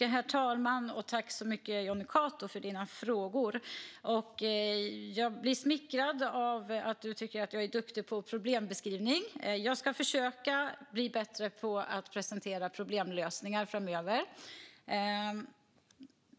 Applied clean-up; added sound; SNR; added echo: none; none; none; none.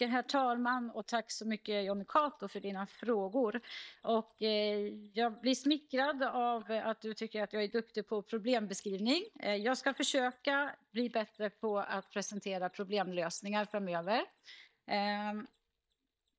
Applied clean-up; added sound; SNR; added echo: neural mask model DeepFilterNet 3.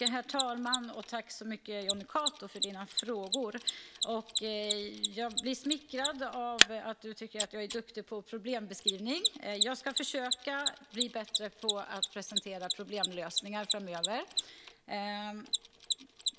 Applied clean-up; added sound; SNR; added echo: none; Mechanisms; -2 dB; none.